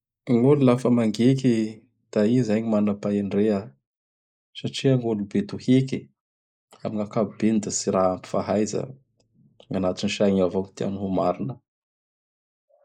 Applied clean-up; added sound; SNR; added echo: neural mask model Resemble Enhance denoiser.